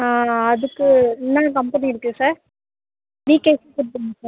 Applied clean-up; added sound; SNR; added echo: none; none; none; none.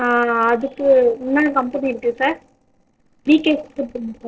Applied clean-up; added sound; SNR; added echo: neural separator model SepFormer DNS4.